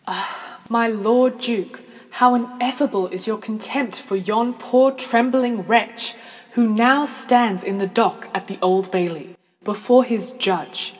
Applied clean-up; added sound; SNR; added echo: none; none; none; none.